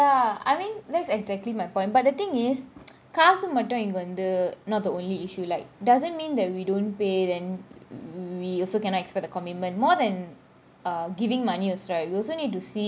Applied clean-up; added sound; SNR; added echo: none; none; none; none.